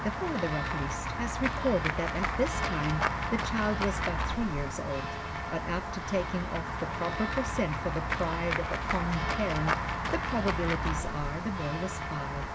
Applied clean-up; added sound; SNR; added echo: none; Walk, footsteps / Run / Bell; -1 dB; none.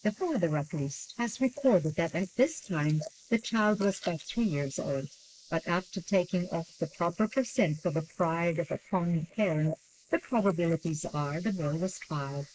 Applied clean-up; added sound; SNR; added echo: neural mask model Resemble Enhance denoiser.